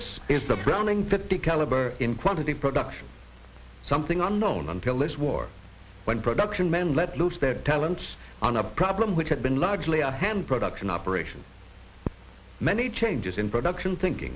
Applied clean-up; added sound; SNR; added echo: none; Meow; 17 dB; none.